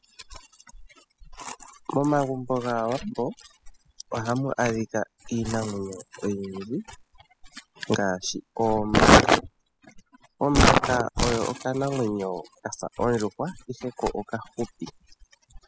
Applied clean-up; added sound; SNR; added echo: classical method spectral subtraction.